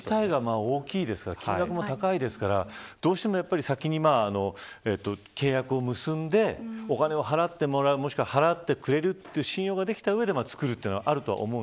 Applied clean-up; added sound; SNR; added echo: none; none; none; none.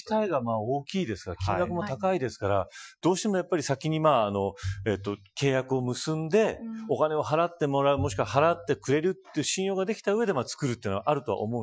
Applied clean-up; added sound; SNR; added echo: classical method Wiener filter.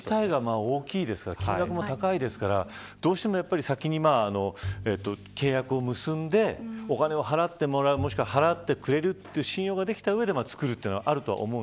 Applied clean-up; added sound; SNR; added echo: none; Bowed string instrument; 15 dB; none.